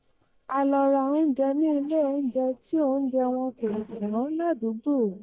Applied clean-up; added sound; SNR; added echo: neural mask model DeepFilterNet 3.